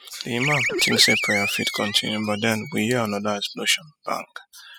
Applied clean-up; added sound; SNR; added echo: classical method spectral subtraction.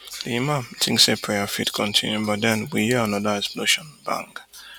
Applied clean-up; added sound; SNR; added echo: none; none; none; none.